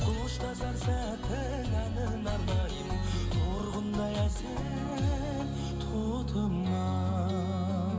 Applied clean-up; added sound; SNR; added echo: none; none; none; reverberation time 1.5 s.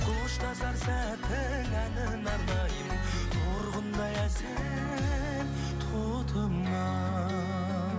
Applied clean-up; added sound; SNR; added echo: none; none; none; none.